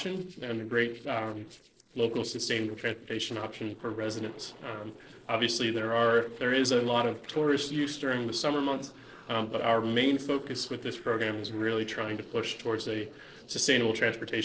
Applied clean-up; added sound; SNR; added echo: neural separator model SepFormer DNS4.